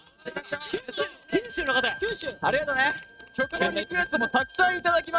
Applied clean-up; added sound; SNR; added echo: neural mask model RNNoise.